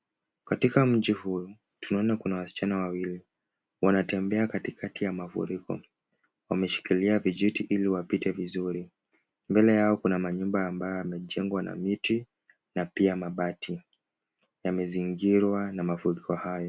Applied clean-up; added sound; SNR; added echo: none; none; none; none.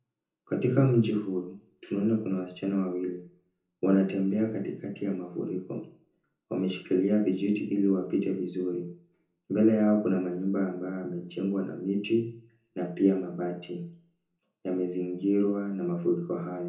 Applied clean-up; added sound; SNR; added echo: none; none; none; reverberation time 0.6 s.